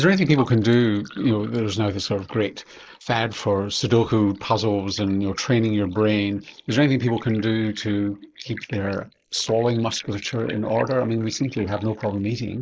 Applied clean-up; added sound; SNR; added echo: neural mask model Resemble Enhance denoiser.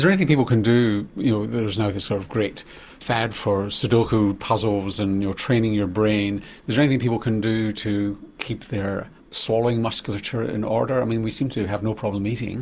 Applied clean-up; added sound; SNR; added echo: none; none; none; none.